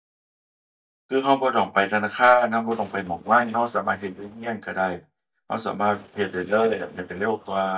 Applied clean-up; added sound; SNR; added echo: neural mask model DeepFilterNet 3.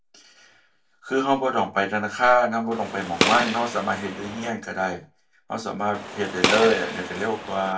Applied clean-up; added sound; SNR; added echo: none; Gunshot, gunfire; 3 dB; reverberation time 0.2 s.